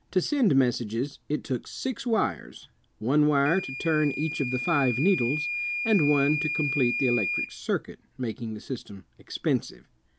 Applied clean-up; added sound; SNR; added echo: none; Microwave oven / Alarm; 8 dB; none.